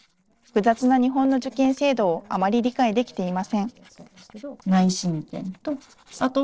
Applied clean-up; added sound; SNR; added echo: neural separator model SepFormer DNS4.